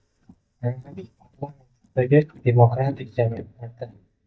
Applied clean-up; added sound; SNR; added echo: neural mask model DeepFilterNet 3.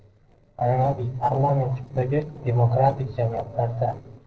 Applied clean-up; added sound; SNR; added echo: neural separator model SepFormer DNS4.